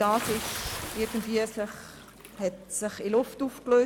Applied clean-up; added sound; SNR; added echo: none; Bathtub (filling or washing) / Splash, splatter; 12 dB; none.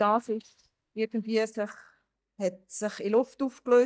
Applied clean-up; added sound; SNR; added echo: neural mask model DeepFilterNet 3.